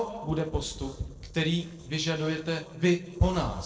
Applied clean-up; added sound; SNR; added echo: neural separator model SepFormer DNS4.